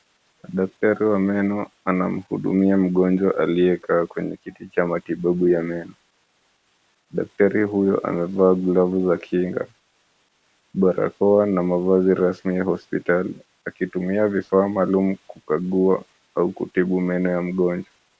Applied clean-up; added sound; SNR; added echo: none; none; none; none.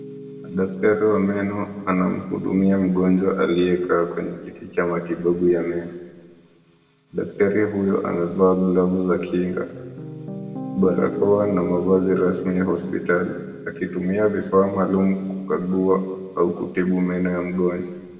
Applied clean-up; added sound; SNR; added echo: none; Piano; 15 dB; reverberation time 1.4 s.